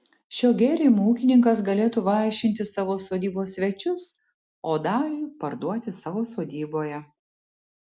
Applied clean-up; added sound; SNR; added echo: none; none; none; none.